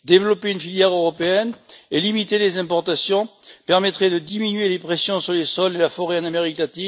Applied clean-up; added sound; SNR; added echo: none; none; none; none.